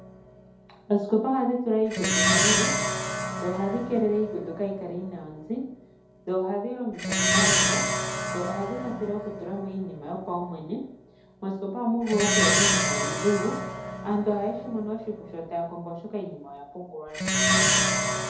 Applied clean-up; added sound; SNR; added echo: none; Plucked string instrument; -2 dB; reverberation time 2.0 s.